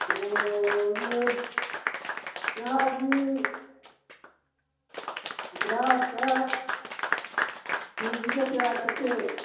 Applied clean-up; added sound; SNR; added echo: none; Applause / Clapping; 2 dB; reverberation time 0.8 s.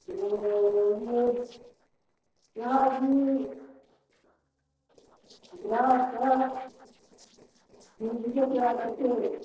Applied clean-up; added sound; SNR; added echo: neural separator model SepFormer DNS4.